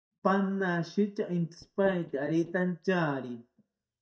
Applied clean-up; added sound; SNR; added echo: neural mask model DeepFilterNet 3.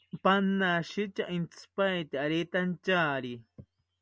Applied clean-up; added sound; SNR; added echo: none; none; none; none.